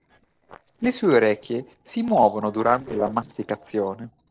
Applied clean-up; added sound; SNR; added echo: neural separator model SepFormer DNS4.